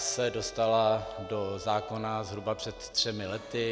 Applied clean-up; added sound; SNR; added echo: none; Bowed string instrument; 17 dB; none.